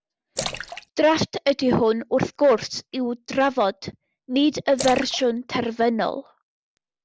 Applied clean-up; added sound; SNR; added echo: none; Splash, splatter; 13 dB; none.